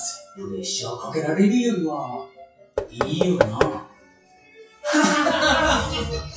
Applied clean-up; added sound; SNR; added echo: classical method WPE with log-MMSE.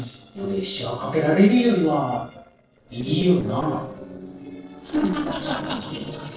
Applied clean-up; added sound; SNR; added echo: neural separator model SepFormer DNS4.